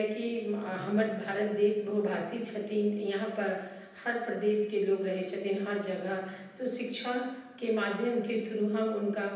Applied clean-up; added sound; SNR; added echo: none; none; none; reverberation time 0.9 s.